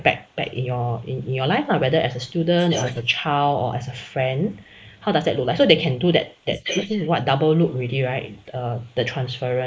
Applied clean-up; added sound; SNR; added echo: neural mask model Resemble Enhance denoiser.